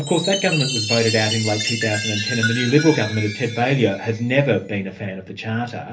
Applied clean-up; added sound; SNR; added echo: none; Chime; 7 dB; reverberation time 0.3 s.